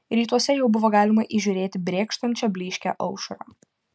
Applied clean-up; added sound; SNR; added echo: none; none; none; none.